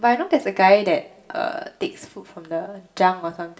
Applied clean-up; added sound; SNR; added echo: none; none; none; reverberation time 0.5 s.